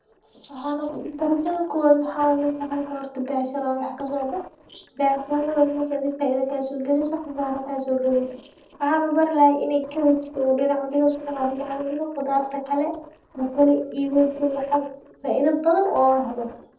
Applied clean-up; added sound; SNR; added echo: neural separator model SepFormer DNS4.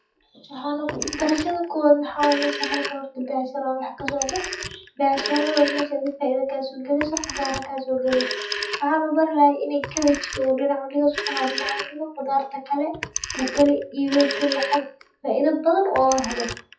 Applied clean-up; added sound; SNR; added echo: classical method WPE with log-MMSE.